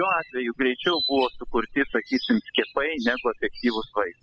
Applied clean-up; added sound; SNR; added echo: classical method spectral subtraction.